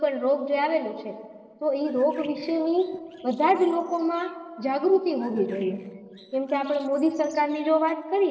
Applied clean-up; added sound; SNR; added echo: neural separator model SepFormer DNS4.